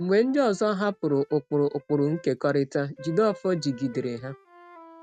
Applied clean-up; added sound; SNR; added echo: neural mask model RNNoise.